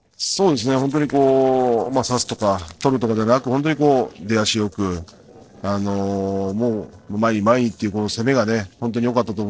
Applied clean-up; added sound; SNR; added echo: neural separator model SepFormer DNS4.